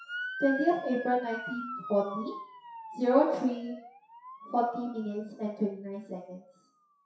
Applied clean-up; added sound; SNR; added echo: classical method WPE with log-MMSE.